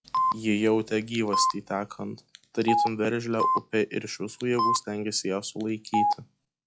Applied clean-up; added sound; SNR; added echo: classical method log-MMSE.